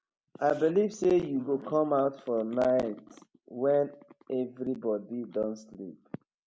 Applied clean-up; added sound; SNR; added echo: none; none; none; none.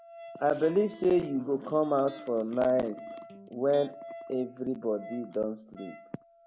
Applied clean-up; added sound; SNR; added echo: none; Wind instrument, woodwind instrument + Electric guitar; 17 dB; none.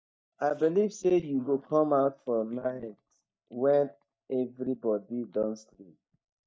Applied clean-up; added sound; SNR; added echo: neural mask model DeepFilterNet 3.